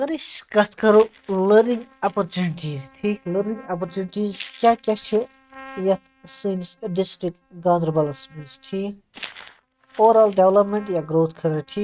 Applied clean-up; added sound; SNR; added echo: neural mask model RNNoise.